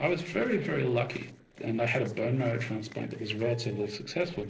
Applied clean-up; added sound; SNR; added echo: neural separator model SepFormer DNS4.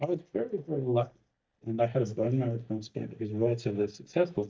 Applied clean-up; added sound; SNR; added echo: neural mask model DeepFilterNet 3.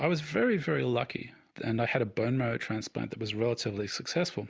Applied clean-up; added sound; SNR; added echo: none; none; none; none.